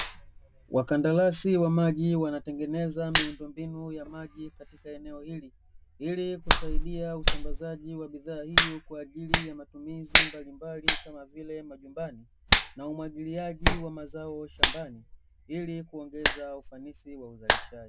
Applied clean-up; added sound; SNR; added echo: none; Hands; -3 dB; none.